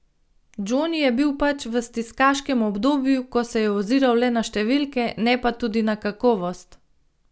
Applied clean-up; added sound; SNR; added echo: none; none; none; none.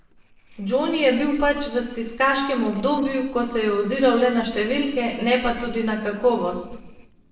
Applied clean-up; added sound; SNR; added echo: neural separator model SepFormer DNS4.